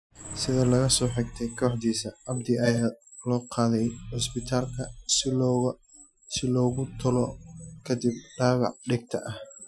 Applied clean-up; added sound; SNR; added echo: classical method Wiener filter.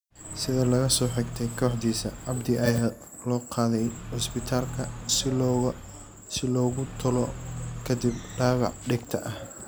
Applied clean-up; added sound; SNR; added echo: none; Car; 11 dB; none.